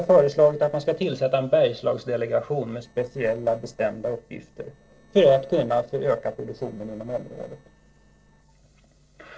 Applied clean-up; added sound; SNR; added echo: neural separator model SepFormer DNS4.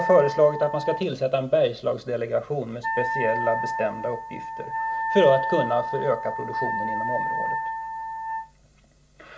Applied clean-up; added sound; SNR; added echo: none; Wind instrument, woodwind instrument; 4 dB; reverberation time 0.2 s.